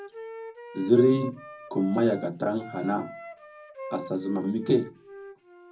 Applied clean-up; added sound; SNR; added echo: none; Wind instrument, woodwind instrument; 15 dB; reverberation time 0.4 s.